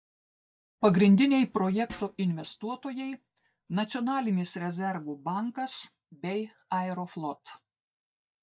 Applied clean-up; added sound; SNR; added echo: neural mask model DeepFilterNet 3.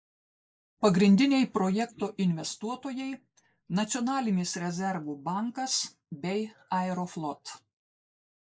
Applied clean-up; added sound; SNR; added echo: neural mask model Resemble Enhance denoiser.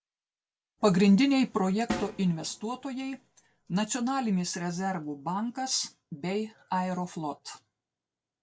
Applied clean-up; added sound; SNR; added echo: none; Snare drum; 11 dB; none.